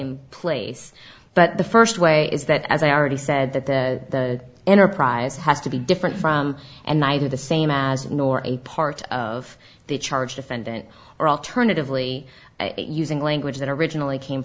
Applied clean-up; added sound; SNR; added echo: none; none; none; none.